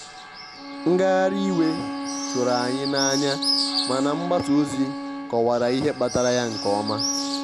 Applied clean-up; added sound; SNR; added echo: none; Bird + Bowed string instrument; 5 dB; none.